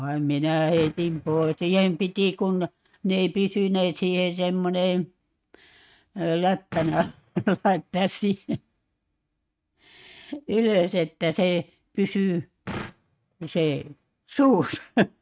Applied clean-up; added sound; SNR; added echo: neural mask model RNNoise.